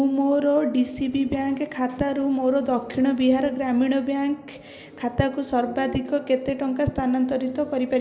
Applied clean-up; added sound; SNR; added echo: none; none; none; none.